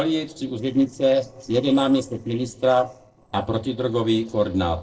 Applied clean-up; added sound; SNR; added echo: neural separator model SepFormer DNS4.